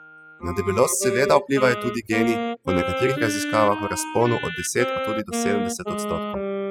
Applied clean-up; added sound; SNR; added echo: classical method spectral subtraction.